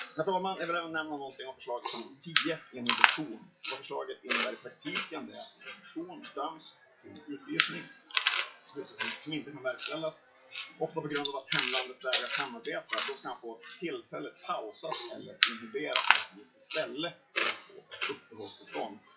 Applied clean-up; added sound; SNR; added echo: classical method WPE with log-MMSE.